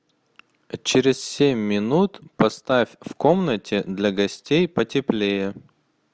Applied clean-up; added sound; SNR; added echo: none; none; none; none.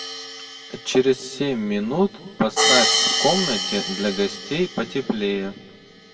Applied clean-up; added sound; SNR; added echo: none; Hi-hat; 2 dB; reverberation time 1.4 s.